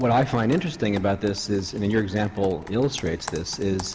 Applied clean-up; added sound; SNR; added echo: none; Computer keyboard; 19 dB; none.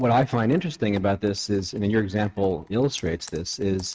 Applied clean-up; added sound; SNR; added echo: neural mask model RNNoise.